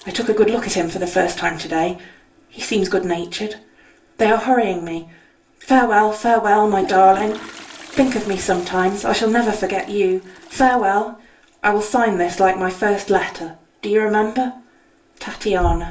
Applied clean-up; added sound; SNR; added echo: none; Toilet flush; 17 dB; reverberation time 0.3 s.